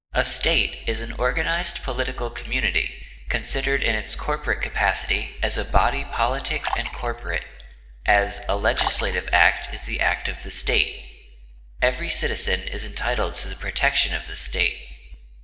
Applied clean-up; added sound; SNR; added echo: neural mask model DeepFilterNet 3.